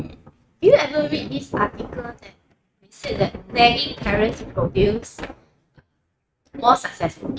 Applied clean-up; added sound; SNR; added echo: neural mask model RNNoise.